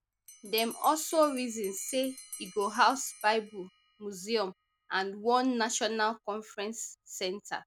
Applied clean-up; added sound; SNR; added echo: none; Bell; 18 dB; none.